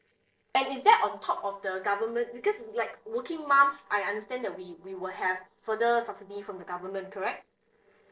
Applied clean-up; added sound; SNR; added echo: neural separator model SepFormer DNS4.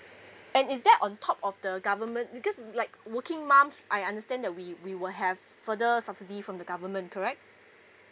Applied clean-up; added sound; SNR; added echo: none; none; none; none.